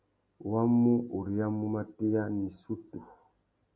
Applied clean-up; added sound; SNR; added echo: none; none; none; none.